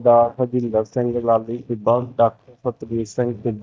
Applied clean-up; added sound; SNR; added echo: neural mask model DeepFilterNet 3.